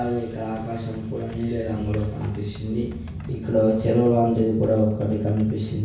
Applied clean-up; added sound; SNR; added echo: none; Computer keyboard; 19 dB; reverberation time 0.6 s.